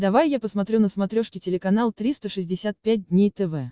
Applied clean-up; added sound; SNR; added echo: none; none; none; none.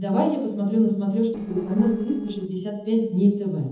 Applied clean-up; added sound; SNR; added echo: neural separator model SepFormer DNS4.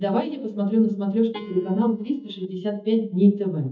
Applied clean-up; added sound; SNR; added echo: neural mask model DeepFilterNet 3.